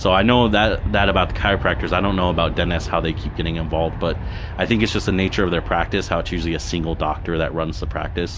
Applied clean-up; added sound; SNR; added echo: none; Aircraft; 7 dB; none.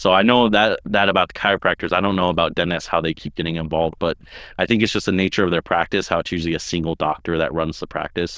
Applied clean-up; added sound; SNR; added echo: neural diffusion model UNIVERSE++.